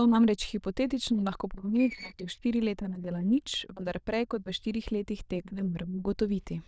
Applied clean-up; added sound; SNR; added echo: neural diffusion model UNIVERSE++.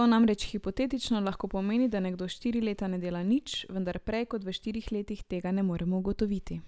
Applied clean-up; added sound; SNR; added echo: none; none; none; none.